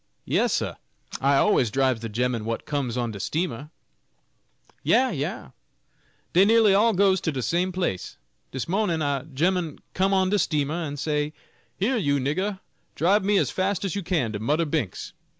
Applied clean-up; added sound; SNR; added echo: none; none; none; none.